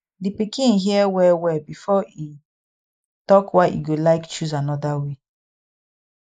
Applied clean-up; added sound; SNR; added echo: neural mask model Resemble Enhance denoiser.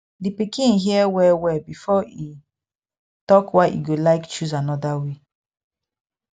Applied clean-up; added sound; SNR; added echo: none; none; none; none.